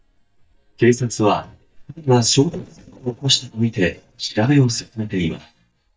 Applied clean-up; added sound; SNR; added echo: neural mask model DeepFilterNet 3.